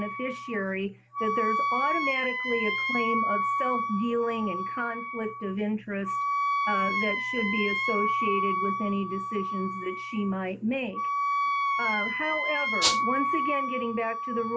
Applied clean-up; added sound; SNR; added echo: none; Rattle (instrument) + Wind instrument, woodwind instrument; -2 dB; none.